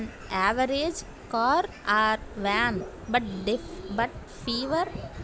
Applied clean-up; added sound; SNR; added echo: none; none; none; none.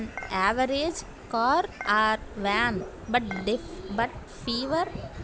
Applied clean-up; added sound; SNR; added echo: none; Dishes, pots, and pans / Chink, clink; 18 dB; none.